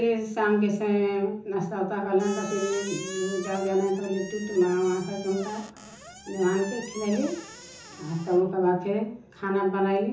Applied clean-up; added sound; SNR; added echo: none; Squeak; 17 dB; reverberation time 0.7 s.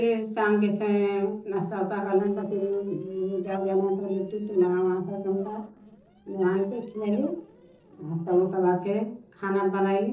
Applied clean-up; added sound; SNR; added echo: neural separator model SepFormer DNS4.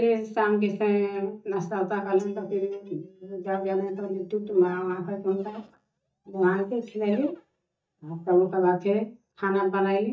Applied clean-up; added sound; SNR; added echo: neural mask model DeepFilterNet 3.